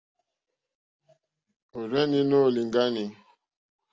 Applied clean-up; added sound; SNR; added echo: none; none; none; none.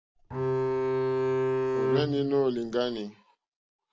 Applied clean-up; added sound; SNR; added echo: none; Bowed string instrument; -4 dB; none.